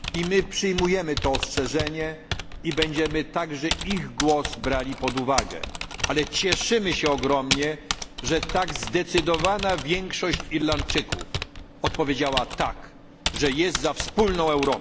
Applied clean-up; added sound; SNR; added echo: none; Typing; 6 dB; none.